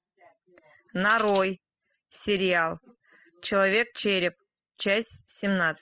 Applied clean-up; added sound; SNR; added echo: classical method spectral subtraction.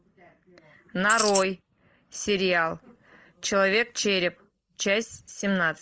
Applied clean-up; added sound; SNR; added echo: neural mask model Resemble Enhance denoiser.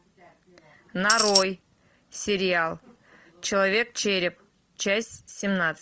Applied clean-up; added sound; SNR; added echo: none; Tambourine; -5 dB; none.